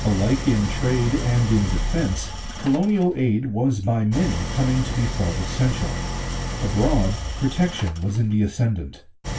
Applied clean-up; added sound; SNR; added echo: none; Idling; 6 dB; reverberation time 0.2 s.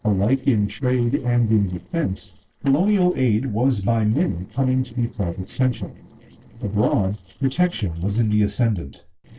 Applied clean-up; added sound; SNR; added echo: neural separator model SepFormer DNS4.